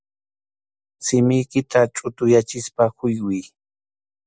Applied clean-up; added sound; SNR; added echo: none; none; none; none.